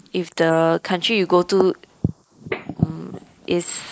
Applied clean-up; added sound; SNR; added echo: neural mask model Resemble Enhance denoiser.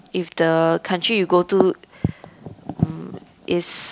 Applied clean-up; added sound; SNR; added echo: none; none; none; none.